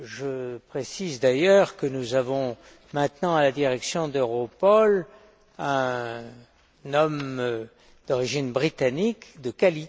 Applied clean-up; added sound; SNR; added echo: none; none; none; none.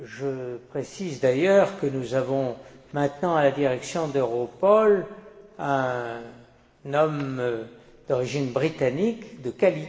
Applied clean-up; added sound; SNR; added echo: none; none; none; reverberation time 1.5 s.